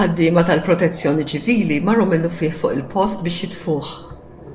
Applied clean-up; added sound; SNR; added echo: none; Engine / Boat, Water vehicle + Growling; 17 dB; none.